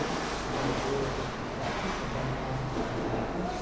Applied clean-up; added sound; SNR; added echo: none; Rattle / Chatter / Hiss / Engine / Mechanisms; -5 dB; reverberation time 0.8 s.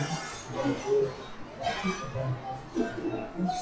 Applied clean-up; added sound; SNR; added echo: classical method WPE with log-MMSE.